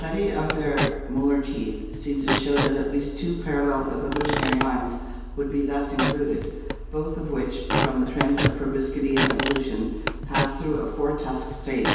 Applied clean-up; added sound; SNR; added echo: none; Squeak / Wood; 2 dB; reverberation time 1.2 s.